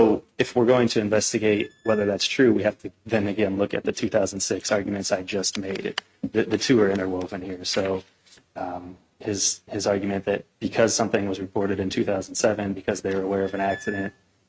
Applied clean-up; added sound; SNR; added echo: neural mask model RNNoise.